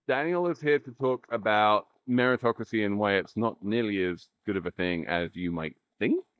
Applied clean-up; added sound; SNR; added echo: neural mask model DeepFilterNet 3.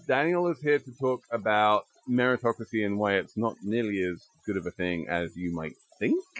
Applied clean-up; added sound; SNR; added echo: classical method Wiener filter.